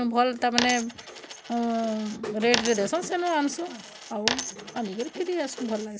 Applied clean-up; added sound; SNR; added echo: none; Coin (dropping); 7 dB; none.